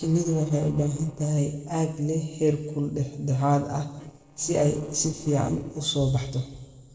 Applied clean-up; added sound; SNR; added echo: neural separator model SepFormer DNS4.